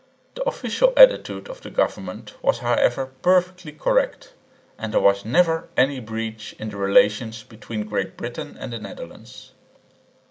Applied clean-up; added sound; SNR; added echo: none; none; none; none.